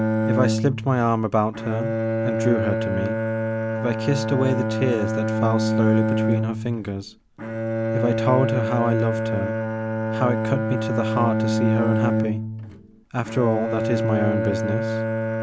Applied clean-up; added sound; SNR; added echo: none; Bowed string instrument; -1 dB; none.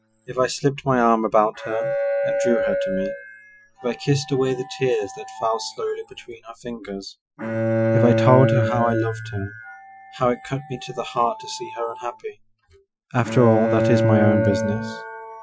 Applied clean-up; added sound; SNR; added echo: classical method Wiener filter.